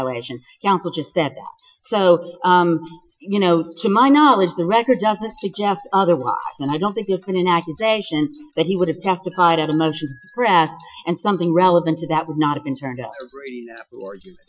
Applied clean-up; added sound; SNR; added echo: classical method Wiener filter.